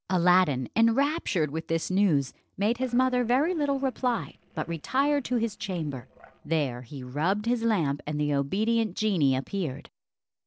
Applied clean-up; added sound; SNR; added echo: neural separator model SepFormer DNS4.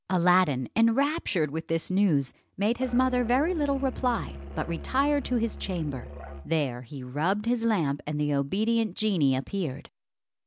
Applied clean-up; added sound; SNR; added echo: none; Musical instrument; 12 dB; none.